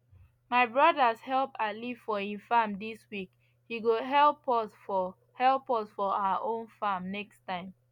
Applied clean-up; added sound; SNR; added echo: none; none; none; none.